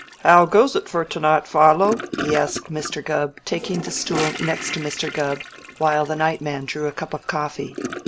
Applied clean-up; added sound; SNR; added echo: none; Toilet flush / Gurgling; 12 dB; none.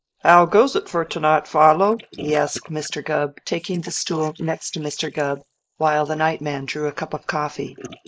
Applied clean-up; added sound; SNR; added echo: neural mask model Resemble Enhance denoiser.